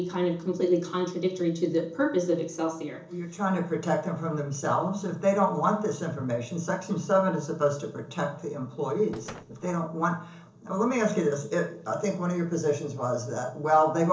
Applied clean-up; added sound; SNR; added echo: neural separator model SepFormer DNS4.